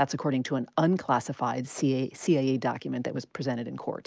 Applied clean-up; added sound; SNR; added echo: none; none; none; none.